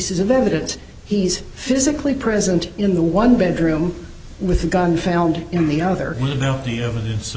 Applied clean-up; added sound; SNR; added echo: none; none; none; none.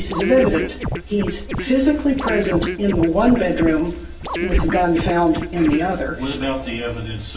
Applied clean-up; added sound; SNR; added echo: none; Scratching (performance technique); 7 dB; reverberation time 0.2 s.